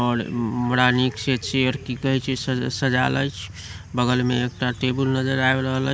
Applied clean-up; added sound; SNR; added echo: none; none; none; none.